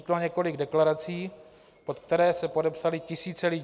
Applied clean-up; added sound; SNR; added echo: none; none; none; none.